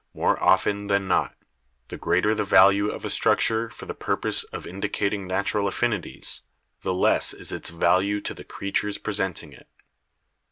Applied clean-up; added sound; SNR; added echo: none; none; none; none.